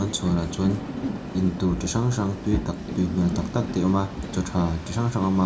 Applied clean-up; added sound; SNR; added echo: none; Train; 8 dB; reverberation time 0.4 s.